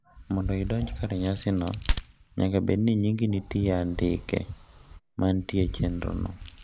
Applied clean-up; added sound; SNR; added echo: none; Crack; 7 dB; none.